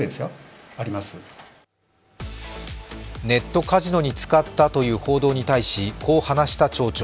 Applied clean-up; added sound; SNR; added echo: none; none; none; none.